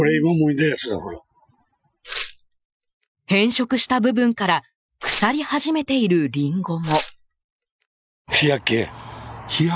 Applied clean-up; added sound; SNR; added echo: classical method Wiener filter.